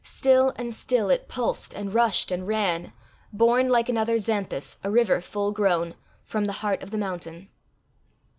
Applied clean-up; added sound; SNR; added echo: none; none; none; none.